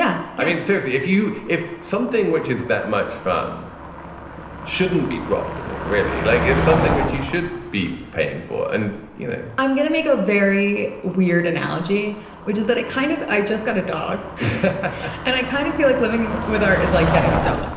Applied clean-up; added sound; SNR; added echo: none; Motor vehicle (road); 7 dB; reverberation time 0.9 s.